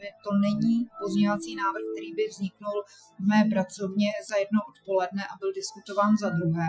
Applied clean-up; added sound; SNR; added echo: classical method Wiener filter.